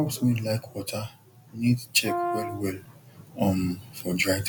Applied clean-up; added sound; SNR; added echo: none; Brass instrument; 4 dB; none.